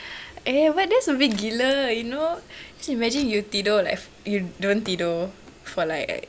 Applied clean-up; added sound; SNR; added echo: none; none; none; none.